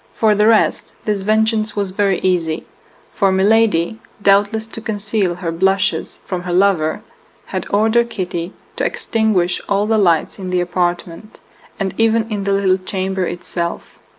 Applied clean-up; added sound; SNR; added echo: none; none; none; none.